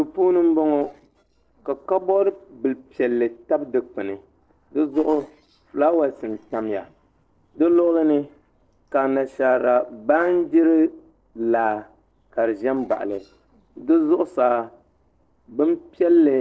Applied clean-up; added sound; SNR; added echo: neural separator model SepFormer DNS4.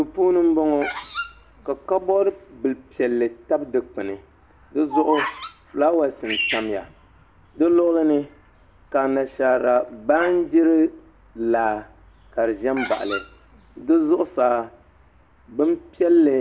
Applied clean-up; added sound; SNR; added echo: none; Bird vocalization, bird call, bird song; 14 dB; reverberation time 0.2 s.